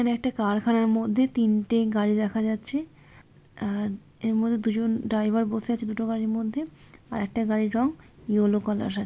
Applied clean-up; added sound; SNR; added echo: none; none; none; none.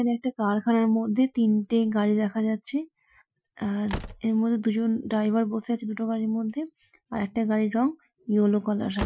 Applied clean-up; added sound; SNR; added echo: classical method Wiener filter.